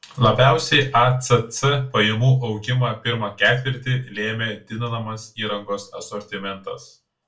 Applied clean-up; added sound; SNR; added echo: none; none; none; reverberation time 0.2 s.